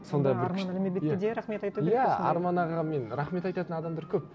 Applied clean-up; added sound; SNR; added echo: none; none; none; none.